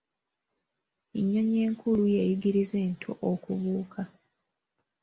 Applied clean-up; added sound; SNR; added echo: none; none; none; none.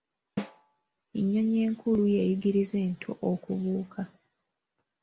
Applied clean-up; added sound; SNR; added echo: none; Snare drum; 13 dB; none.